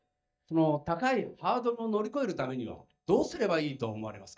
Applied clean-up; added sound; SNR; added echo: neural mask model DeepFilterNet 3.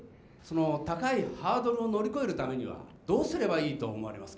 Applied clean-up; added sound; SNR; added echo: none; none; none; none.